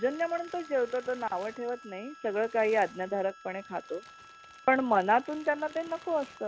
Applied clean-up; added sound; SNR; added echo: none; Crumpling, crinkling + Harmonica; 20 dB; none.